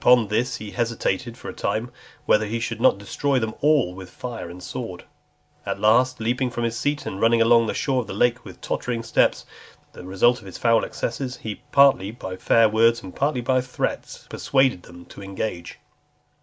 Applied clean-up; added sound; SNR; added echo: none; none; none; none.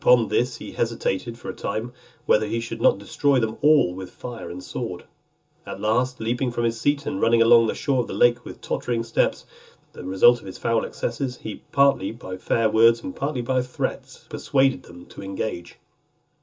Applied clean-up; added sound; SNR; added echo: none; none; none; reverberation time 0.2 s.